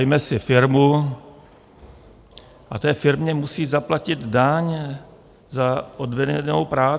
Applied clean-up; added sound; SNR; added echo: none; none; none; none.